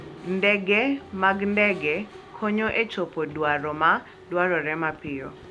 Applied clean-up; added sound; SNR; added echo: none; Mechanisms; 20 dB; none.